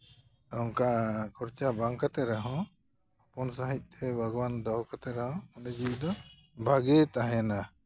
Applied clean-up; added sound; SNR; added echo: none; none; none; none.